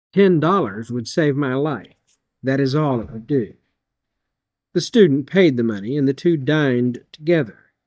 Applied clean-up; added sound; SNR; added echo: neural mask model DeepFilterNet 3.